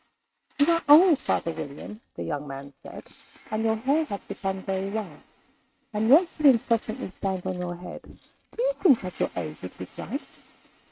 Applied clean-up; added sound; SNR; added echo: neural mask model RNNoise.